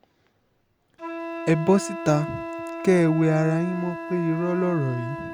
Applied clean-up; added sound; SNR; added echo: none; Wind instrument, woodwind instrument; 10 dB; none.